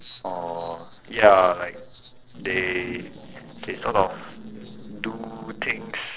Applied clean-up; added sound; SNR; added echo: neural separator model SepFormer DNS4.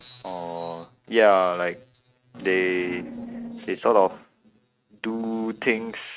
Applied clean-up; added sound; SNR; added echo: neural mask model RNNoise.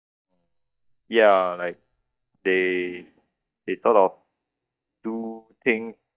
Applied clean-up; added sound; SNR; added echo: neural mask model DeepFilterNet 3.